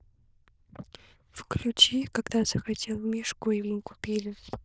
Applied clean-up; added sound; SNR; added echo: neural diffusion model UNIVERSE++.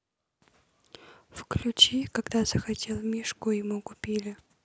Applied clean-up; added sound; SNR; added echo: none; none; none; none.